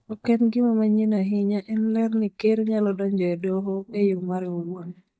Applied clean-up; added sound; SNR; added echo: neural mask model DeepFilterNet 3.